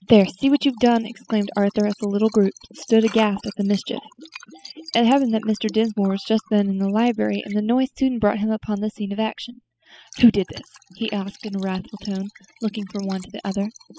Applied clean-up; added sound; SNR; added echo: classical method spectral subtraction.